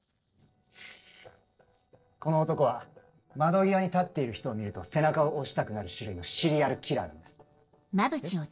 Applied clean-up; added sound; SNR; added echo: neural separator model SepFormer DNS4.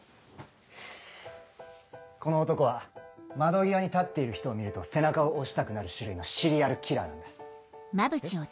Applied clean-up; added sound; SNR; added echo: none; none; none; none.